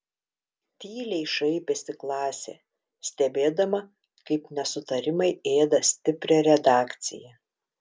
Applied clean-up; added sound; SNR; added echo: none; none; none; none.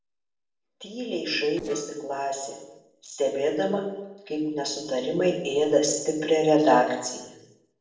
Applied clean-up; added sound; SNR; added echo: neural separator model SepFormer DNS4.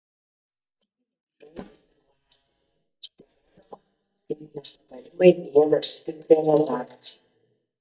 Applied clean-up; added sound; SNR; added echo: neural mask model DeepFilterNet 3.